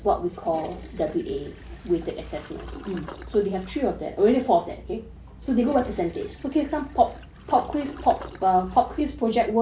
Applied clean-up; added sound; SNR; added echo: none; Toilet flush; 20 dB; none.